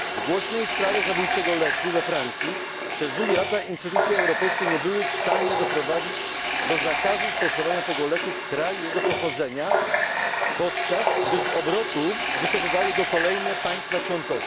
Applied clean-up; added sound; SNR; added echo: none; Water tap, faucet; -2 dB; none.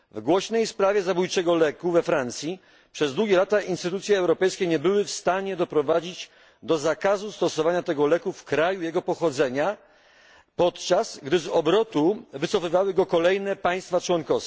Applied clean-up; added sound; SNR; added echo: none; none; none; none.